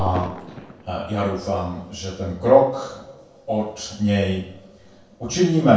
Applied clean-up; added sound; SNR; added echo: none; Fireworks; 18 dB; reverberation time 0.6 s.